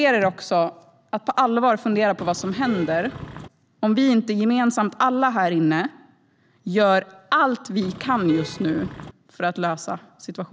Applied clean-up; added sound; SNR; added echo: none; Vehicle horn, car horn, honking; 14 dB; none.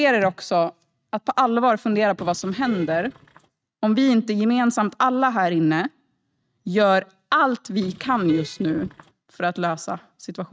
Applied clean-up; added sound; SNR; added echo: neural mask model RNNoise.